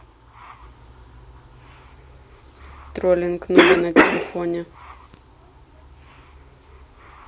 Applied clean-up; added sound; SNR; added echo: none; Cough; -3 dB; none.